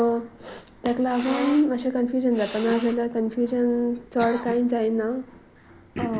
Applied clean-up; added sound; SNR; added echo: none; Cough; 13 dB; none.